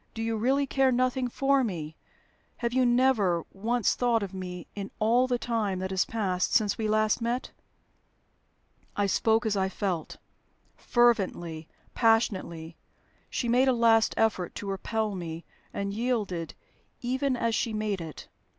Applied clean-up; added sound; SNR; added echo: none; none; none; none.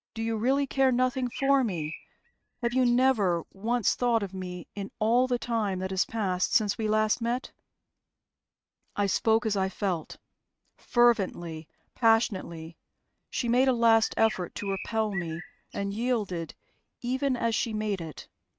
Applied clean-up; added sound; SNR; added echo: neural mask model RNNoise.